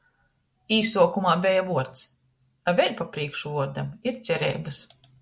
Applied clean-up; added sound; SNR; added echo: none; none; none; none.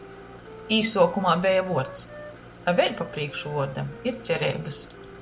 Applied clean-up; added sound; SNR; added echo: none; Wind instrument, woodwind instrument + Idling; 15 dB; none.